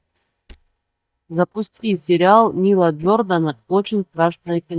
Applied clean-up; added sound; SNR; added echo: neural mask model DeepFilterNet 3.